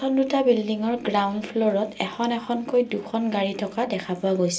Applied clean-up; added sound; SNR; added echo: none; none; none; reverberation time 0.2 s.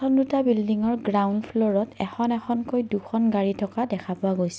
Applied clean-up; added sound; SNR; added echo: none; none; none; none.